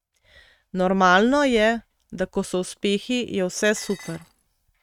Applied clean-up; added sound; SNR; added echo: neural mask model RNNoise.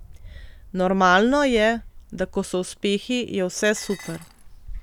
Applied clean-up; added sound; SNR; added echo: none; Dishes, pots, and pans + Bird; 18 dB; none.